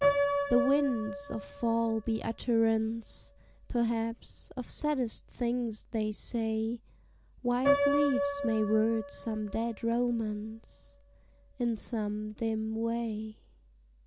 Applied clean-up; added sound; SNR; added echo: none; Piano; 5 dB; none.